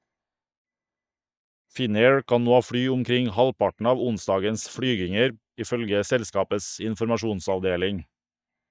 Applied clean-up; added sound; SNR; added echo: neural mask model DeepFilterNet 3.